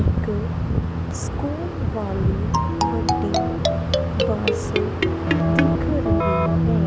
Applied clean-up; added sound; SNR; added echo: none; Keyboard (musical) + Marimba, xylophone; -2 dB; none.